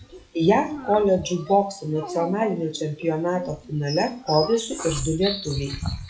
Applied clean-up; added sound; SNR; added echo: classical method WPE with log-MMSE.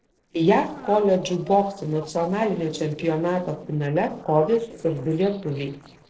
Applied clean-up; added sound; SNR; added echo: neural separator model SepFormer DNS4.